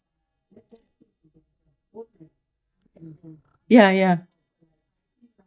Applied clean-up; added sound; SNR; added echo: neural mask model DeepFilterNet 3.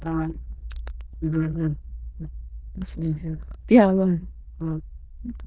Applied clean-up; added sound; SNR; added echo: neural diffusion model UNIVERSE++.